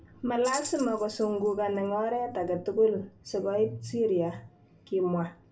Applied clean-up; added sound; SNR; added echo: none; Tambourine; 16 dB; reverberation time 0.2 s.